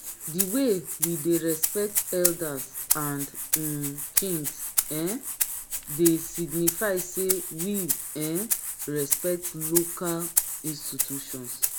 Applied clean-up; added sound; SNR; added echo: none; Rattle (instrument); 0 dB; none.